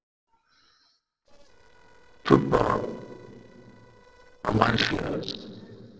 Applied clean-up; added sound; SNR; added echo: neural separator model SepFormer DNS4.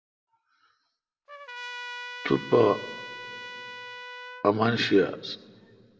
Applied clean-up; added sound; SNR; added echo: none; Trumpet; 11 dB; reverberation time 1.1 s.